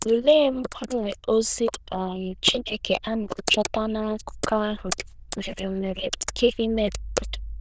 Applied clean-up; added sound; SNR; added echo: neural diffusion model UNIVERSE++.